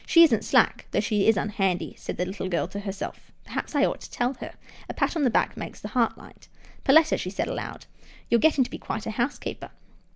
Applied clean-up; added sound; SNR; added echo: none; none; none; none.